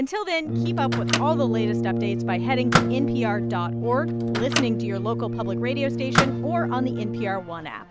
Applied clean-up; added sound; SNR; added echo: none; Microwave oven + Brass instrument; -3 dB; none.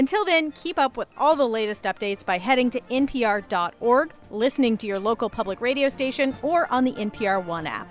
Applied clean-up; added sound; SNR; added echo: none; none; none; none.